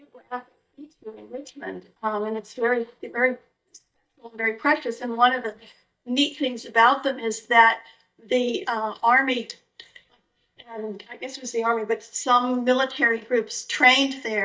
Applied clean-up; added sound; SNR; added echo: neural mask model DeepFilterNet 3.